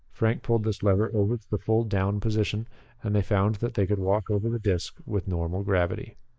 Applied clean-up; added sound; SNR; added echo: neural mask model Resemble Enhance denoiser.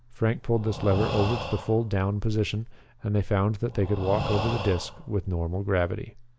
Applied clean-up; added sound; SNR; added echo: none; Breathing; 9 dB; none.